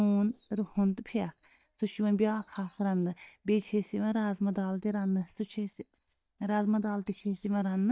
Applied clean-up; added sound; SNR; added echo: neural mask model DeepFilterNet 3.